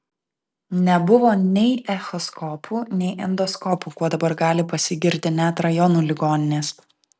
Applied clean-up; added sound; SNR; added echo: none; none; none; none.